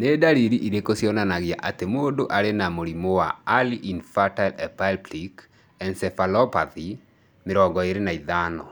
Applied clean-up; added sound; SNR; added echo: none; none; none; none.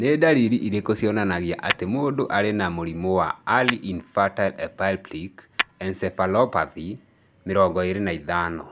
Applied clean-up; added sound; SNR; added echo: none; Tap / Hammer; 12 dB; none.